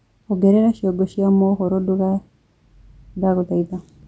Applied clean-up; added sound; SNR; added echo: none; none; none; none.